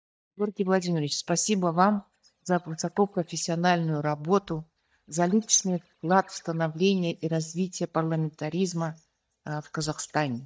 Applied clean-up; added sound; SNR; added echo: neural mask model DeepFilterNet 3.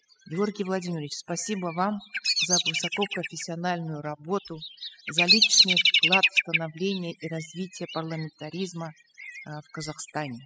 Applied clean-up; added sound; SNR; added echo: classical method spectral subtraction.